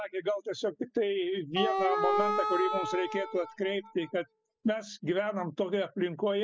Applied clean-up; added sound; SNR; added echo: classical method spectral subtraction.